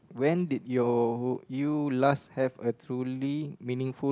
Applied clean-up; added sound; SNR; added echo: none; none; none; none.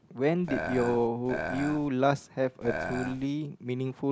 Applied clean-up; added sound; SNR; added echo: none; Burping, eructation; 6 dB; none.